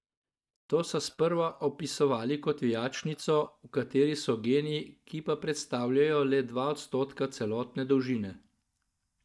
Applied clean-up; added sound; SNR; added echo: neural mask model DeepFilterNet 3.